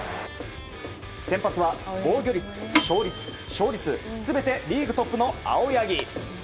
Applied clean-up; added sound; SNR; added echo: none; Microwave oven / Bell; 0 dB; none.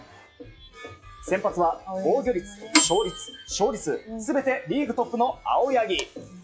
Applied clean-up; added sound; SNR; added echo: classical method log-MMSE.